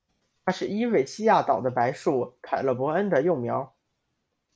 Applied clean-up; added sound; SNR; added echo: none; none; none; none.